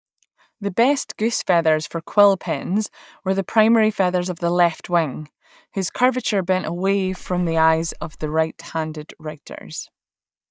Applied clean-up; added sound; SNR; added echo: neural mask model DeepFilterNet 3.